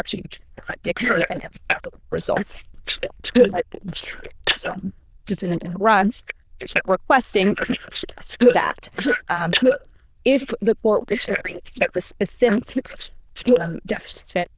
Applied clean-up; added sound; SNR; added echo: neural diffusion model UNIVERSE++.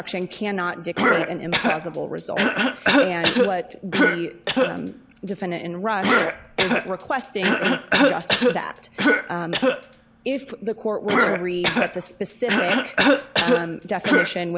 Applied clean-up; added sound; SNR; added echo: none; Cough; -5 dB; none.